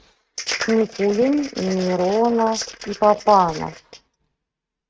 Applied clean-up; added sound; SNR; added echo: neural mask model RNNoise.